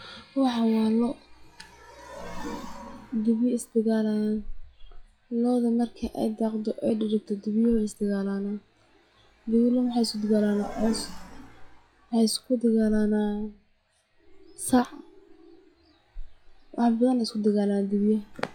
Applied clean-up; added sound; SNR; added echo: classical method log-MMSE.